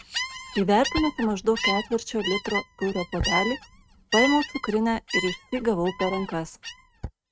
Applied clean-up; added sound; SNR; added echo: neural mask model RNNoise.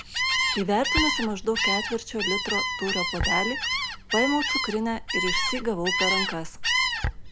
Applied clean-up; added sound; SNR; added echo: none; Gull, seagull; -2 dB; none.